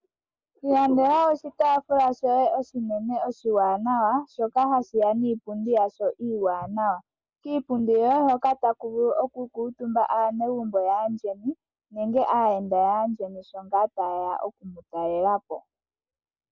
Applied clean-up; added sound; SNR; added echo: none; none; none; none.